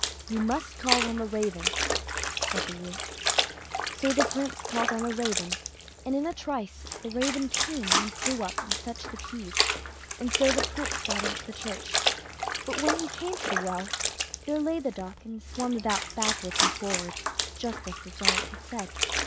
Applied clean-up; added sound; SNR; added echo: none; Trickle, dribble / Splash, splatter; -2 dB; none.